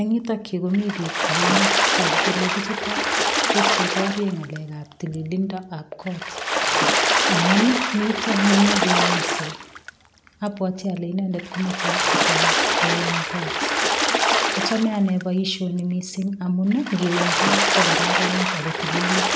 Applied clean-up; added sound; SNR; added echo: none; Water / Splash, splatter; -2 dB; none.